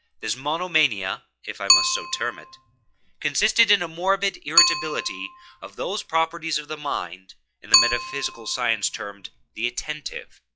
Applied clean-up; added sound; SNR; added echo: classical method log-MMSE.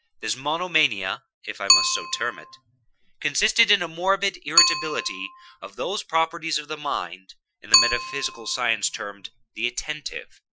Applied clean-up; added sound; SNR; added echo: classical method Wiener filter.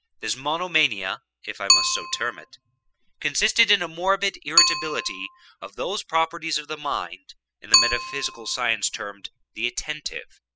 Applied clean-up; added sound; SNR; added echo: classical method spectral subtraction.